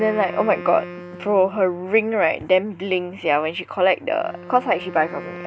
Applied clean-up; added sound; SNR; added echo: none; Wind instrument, woodwind instrument; 16 dB; none.